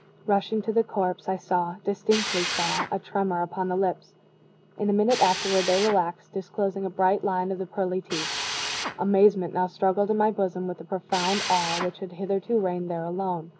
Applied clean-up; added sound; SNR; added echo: none; Drill; 10 dB; none.